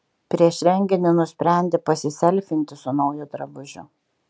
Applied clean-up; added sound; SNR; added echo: none; none; none; none.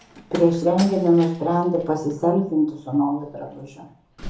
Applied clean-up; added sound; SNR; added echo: none; Slam; 19 dB; reverberation time 0.9 s.